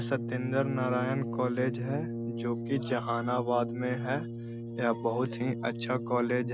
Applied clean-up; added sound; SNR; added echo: none; Brass instrument; 5 dB; none.